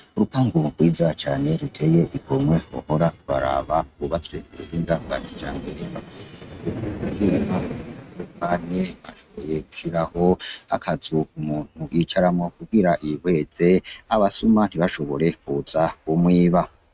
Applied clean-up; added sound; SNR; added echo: neural mask model RNNoise.